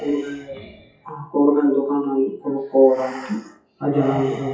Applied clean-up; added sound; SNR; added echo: classical method WPE with log-MMSE.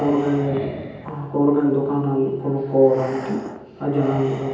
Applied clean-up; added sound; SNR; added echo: none; Breathing; 14 dB; reverberation time 0.9 s.